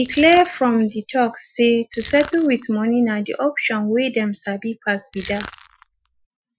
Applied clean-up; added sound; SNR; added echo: classical method Wiener filter.